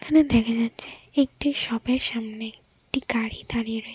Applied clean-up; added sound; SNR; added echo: none; none; none; none.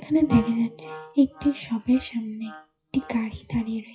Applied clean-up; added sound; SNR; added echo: classical method WPE with log-MMSE.